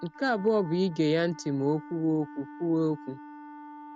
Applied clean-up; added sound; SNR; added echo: neural mask model RNNoise.